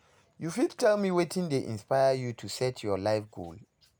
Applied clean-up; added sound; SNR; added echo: none; none; none; none.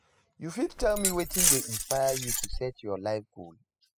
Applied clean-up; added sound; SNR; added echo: classical method spectral subtraction.